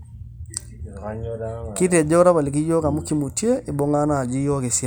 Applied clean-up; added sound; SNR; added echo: none; Brass instrument; 14 dB; none.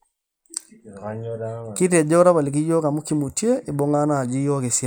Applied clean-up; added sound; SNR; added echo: neural mask model Resemble Enhance denoiser.